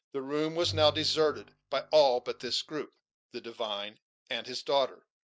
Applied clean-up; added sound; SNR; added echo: neural mask model DeepFilterNet 3.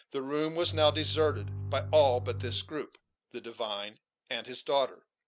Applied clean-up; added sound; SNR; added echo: none; Bowed string instrument; 7 dB; none.